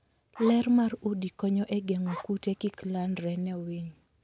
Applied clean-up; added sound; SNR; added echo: none; Zipper (clothing); 14 dB; none.